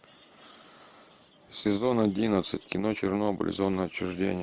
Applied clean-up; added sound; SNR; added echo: none; none; none; none.